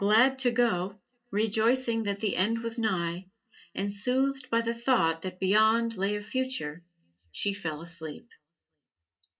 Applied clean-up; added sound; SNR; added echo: none; none; none; reverberation time 0.3 s.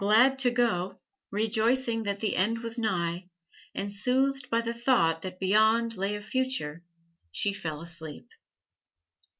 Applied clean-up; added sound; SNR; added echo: none; none; none; none.